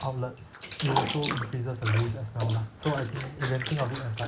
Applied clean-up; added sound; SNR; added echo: neural mask model Resemble Enhance denoiser.